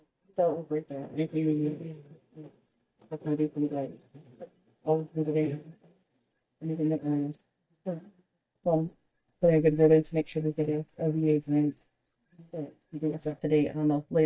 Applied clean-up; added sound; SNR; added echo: neural mask model DeepFilterNet 3.